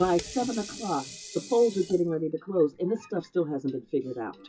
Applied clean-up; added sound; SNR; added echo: classical method WPE with log-MMSE.